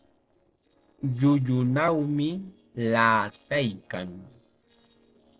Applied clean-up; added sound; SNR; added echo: neural separator model SepFormer DNS4.